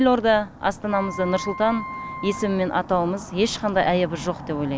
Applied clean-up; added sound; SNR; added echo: none; Wind instrument, woodwind instrument; 13 dB; none.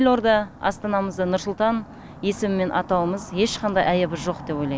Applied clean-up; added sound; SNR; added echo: none; none; none; none.